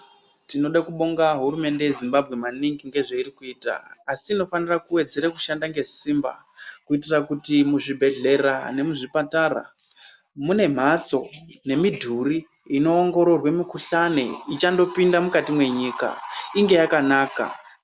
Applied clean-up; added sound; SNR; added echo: none; none; none; none.